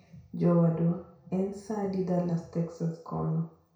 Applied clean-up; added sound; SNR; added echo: none; none; none; reverberation time 0.5 s.